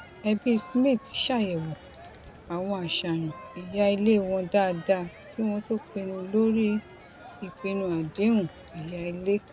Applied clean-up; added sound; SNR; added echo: none; Wind instrument, woodwind instrument + Crowd; 19 dB; none.